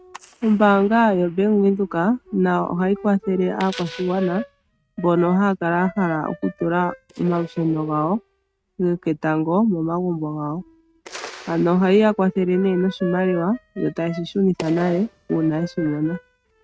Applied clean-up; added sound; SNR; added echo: neural mask model RNNoise.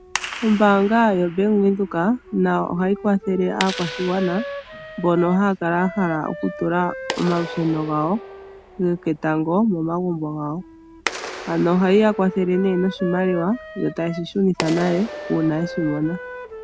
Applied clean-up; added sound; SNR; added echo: none; Wind instrument, woodwind instrument + Clapping; 12 dB; none.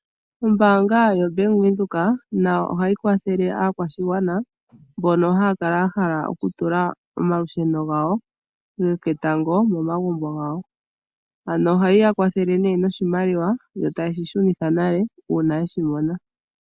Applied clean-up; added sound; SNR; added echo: none; none; none; none.